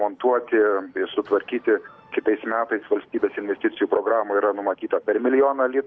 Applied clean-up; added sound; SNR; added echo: none; none; none; none.